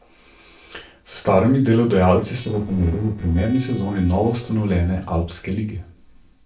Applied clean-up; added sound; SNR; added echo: neural separator model SepFormer DNS4.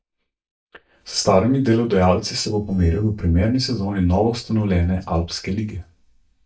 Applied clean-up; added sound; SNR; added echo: neural mask model DeepFilterNet 3.